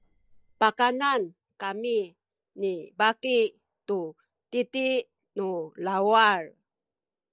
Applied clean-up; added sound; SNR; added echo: neural mask model DeepFilterNet 3.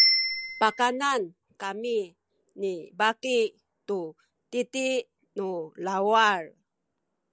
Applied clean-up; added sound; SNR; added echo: none; Bicycle bell; 5 dB; none.